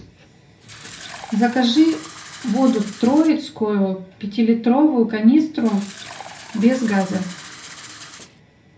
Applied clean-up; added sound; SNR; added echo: none; Fill (with liquid); 19 dB; reverberation time 0.3 s.